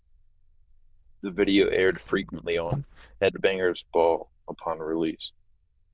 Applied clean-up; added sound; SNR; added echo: neural diffusion model UNIVERSE++.